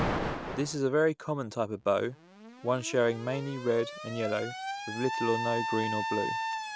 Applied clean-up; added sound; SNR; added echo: none; Alarm; 5 dB; none.